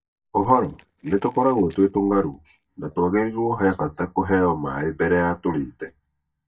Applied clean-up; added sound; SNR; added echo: neural mask model DeepFilterNet 3.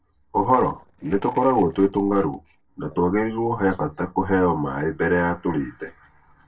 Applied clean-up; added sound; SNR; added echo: neural separator model SepFormer DNS4.